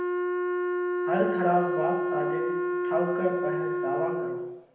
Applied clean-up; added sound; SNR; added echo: none; Wind instrument, woodwind instrument; -3 dB; reverberation time 0.9 s.